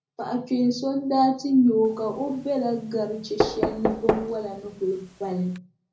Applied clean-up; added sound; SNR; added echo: none; Knock; 5 dB; reverberation time 0.4 s.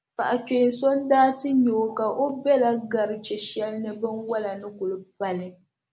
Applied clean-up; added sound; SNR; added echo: none; none; none; none.